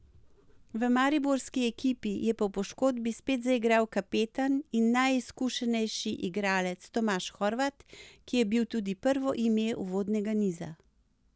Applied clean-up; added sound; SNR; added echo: none; none; none; none.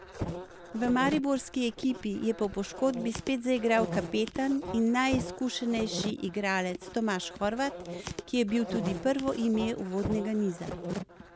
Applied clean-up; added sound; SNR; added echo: none; Insect; 9 dB; none.